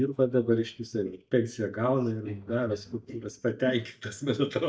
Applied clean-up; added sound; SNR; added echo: neural mask model DeepFilterNet 3.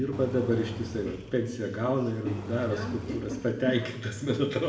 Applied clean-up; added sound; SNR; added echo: none; Engine; 12 dB; reverberation time 0.9 s.